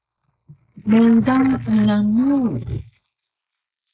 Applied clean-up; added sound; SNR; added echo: neural mask model Resemble Enhance denoiser.